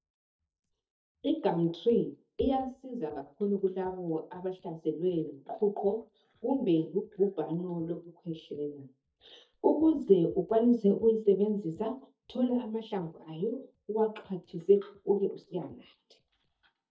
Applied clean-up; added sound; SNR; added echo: neural mask model DeepFilterNet 3.